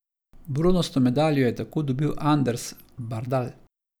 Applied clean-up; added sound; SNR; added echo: none; none; none; none.